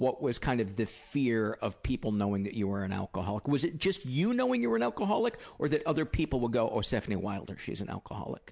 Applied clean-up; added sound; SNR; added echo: none; none; none; none.